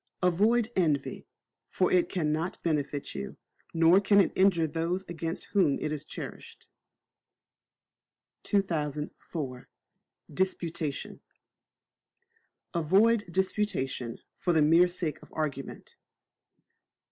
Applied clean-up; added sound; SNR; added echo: none; none; none; none.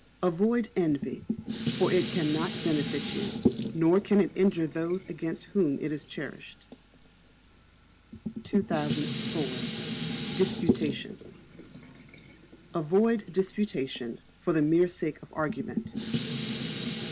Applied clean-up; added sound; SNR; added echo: none; Dishes, pots, and pans; 6 dB; none.